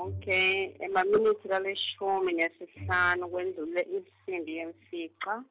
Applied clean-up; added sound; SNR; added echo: none; Bowed string instrument; 18 dB; none.